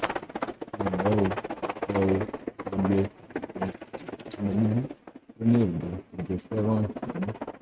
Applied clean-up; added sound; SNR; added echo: neural mask model RNNoise.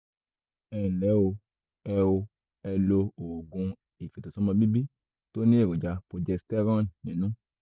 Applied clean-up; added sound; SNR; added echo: none; none; none; none.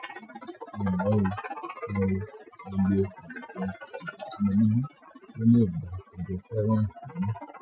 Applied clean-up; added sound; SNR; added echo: classical method Wiener filter.